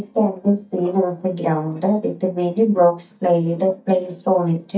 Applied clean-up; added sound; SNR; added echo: neural mask model DeepFilterNet 3.